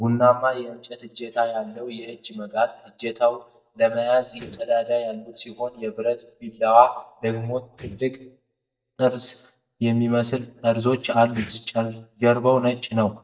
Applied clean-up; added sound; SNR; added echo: neural mask model DeepFilterNet 3.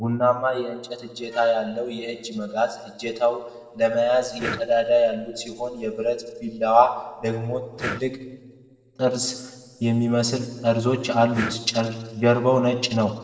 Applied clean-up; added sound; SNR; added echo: neural separator model SepFormer DNS4.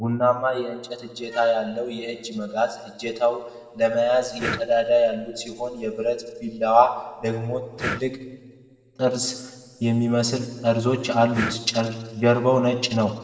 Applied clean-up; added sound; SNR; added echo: none; Breathing; 14 dB; reverberation time 1.5 s.